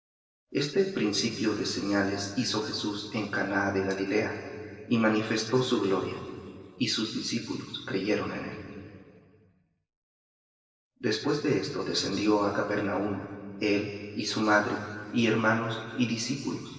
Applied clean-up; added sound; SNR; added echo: none; none; none; reverberation time 2.3 s.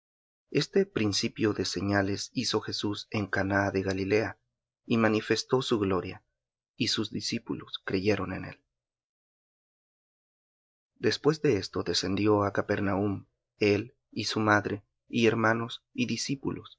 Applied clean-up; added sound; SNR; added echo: none; none; none; none.